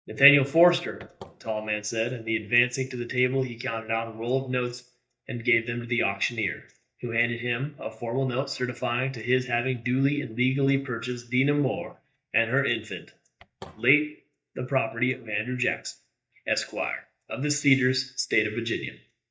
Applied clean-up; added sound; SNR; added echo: neural mask model DeepFilterNet 3.